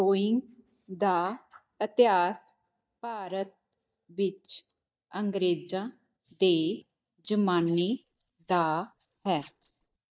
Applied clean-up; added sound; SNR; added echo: neural mask model DeepFilterNet 3.